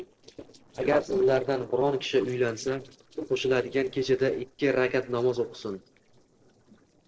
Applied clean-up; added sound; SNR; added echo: neural separator model SepFormer DNS4.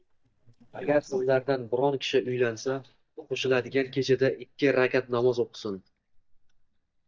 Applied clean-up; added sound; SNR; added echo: neural mask model DeepFilterNet 3.